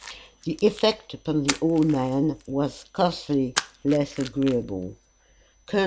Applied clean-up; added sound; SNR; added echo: none; Splash, splatter; 13 dB; none.